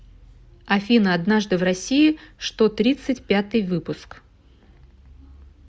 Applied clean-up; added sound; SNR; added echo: none; none; none; none.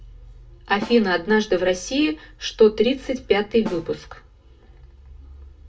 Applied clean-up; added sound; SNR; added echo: none; Snare drum; 17 dB; reverberation time 0.2 s.